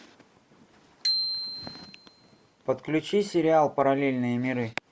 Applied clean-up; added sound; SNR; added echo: none; Bicycle bell; 7 dB; none.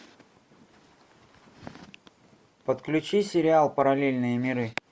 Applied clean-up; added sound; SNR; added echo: none; none; none; none.